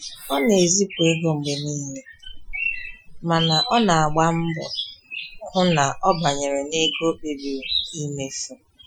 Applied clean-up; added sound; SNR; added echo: classical method Wiener filter.